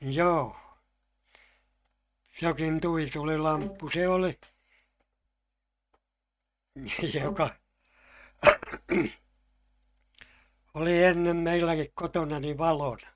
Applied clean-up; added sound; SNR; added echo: neural mask model RNNoise.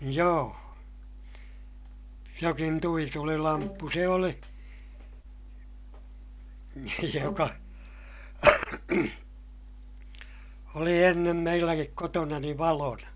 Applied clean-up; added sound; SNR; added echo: none; Bowed string instrument; 12 dB; none.